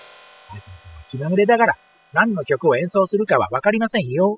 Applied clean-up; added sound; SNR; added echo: classical method spectral subtraction.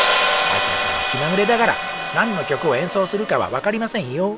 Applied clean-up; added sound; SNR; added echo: none; Hi-hat; 1 dB; none.